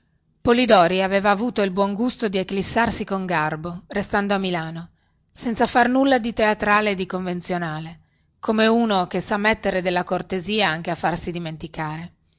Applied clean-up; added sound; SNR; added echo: none; none; none; none.